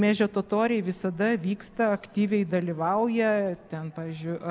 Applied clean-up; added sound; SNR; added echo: none; none; none; none.